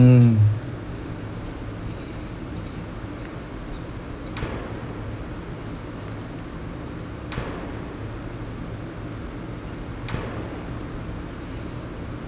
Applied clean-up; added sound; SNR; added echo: none; Gunshot, gunfire; 13 dB; none.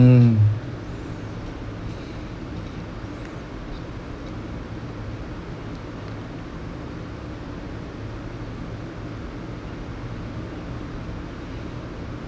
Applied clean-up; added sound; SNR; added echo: none; none; none; none.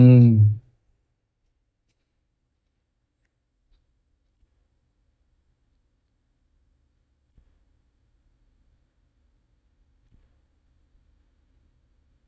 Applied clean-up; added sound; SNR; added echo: neural mask model DeepFilterNet 3.